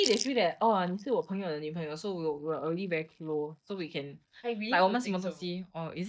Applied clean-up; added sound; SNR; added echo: neural mask model DeepFilterNet 3.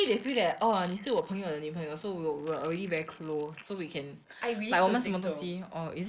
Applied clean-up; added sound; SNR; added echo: neural mask model Resemble Enhance denoiser.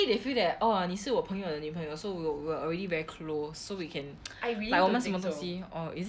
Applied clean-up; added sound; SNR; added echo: none; none; none; none.